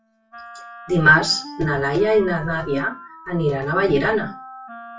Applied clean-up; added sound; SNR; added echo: classical method WPE with log-MMSE.